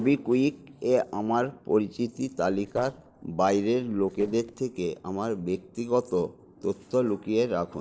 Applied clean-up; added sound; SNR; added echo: neural separator model SepFormer DNS4.